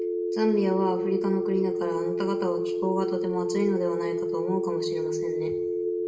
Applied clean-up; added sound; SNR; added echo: none; Telephone; -1 dB; reverberation time 0.9 s.